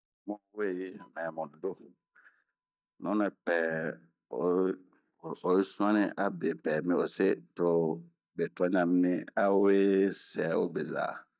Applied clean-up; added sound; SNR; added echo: neural mask model DeepFilterNet 3.